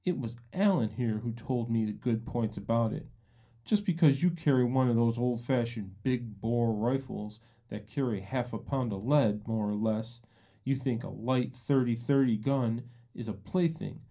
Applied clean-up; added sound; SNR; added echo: none; none; none; reverberation time 0.3 s.